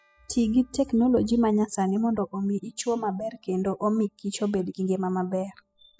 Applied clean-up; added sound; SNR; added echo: classical method spectral subtraction.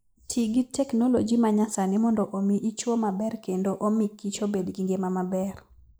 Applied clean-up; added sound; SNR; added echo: neural mask model Resemble Enhance denoiser.